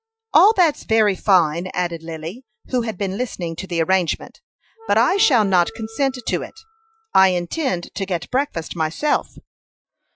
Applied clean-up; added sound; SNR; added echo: classical method Wiener filter.